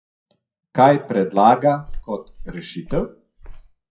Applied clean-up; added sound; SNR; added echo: classical method WPE with log-MMSE.